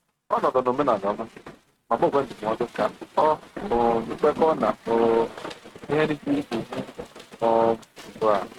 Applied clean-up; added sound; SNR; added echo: neural mask model RNNoise.